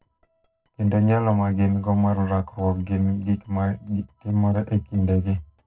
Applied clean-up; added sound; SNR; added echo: neural separator model SepFormer DNS4.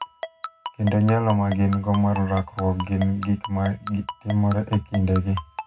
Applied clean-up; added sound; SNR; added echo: none; Ringtone; 13 dB; reverberation time 0.3 s.